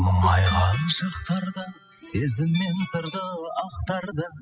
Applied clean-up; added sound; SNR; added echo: classical method spectral subtraction.